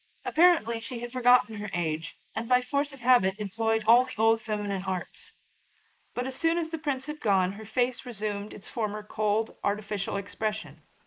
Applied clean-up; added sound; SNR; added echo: neural mask model Resemble Enhance denoiser.